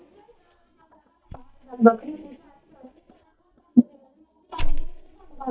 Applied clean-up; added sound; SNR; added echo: neural mask model DeepFilterNet 3.